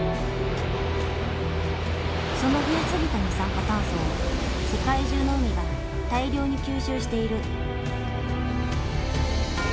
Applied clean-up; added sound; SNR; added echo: none; none; none; none.